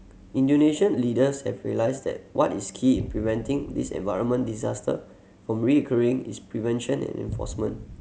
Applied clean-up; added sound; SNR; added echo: none; Boom; 17 dB; none.